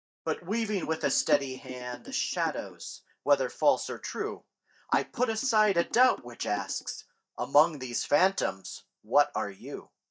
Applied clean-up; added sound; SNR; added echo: neural mask model DeepFilterNet 3.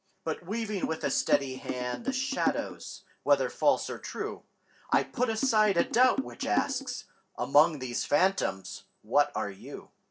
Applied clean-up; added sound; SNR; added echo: none; Drum; 6 dB; reverberation time 0.2 s.